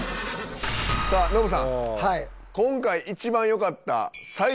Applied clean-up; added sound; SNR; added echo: none; none; none; none.